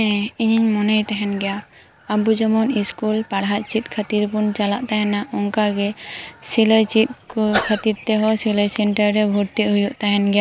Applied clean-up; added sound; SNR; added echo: none; Sneeze / Cough; 10 dB; none.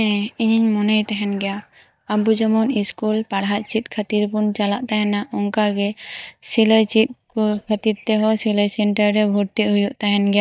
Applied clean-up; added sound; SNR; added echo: neural mask model DeepFilterNet 3.